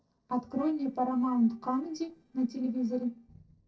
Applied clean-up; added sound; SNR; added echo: neural separator model SepFormer DNS4.